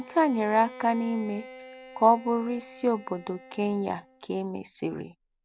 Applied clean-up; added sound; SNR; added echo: none; Bowed string instrument; 20 dB; none.